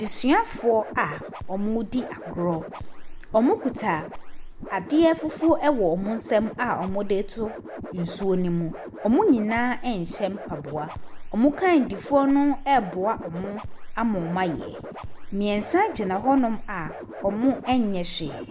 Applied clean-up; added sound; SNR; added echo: none; Scratching (performance technique); 10 dB; none.